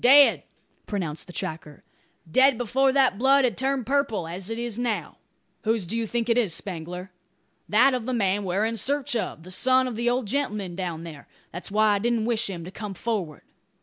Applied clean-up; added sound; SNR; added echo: none; none; none; none.